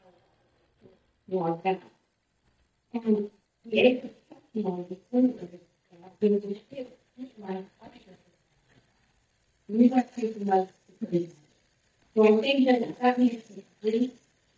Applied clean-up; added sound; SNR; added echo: neural mask model DeepFilterNet 3.